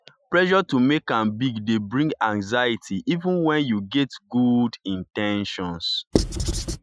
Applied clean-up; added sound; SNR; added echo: classical method Wiener filter.